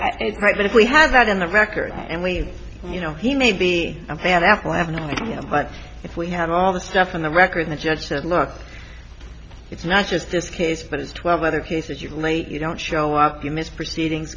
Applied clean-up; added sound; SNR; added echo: none; none; none; none.